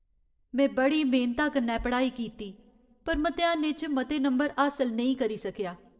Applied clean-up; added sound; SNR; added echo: neural separator model SepFormer DNS4.